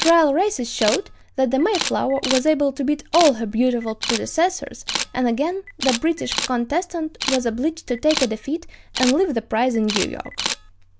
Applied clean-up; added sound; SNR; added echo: none; Camera; 9 dB; none.